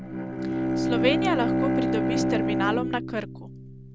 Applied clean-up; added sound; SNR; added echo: none; Bowed string instrument; -4 dB; none.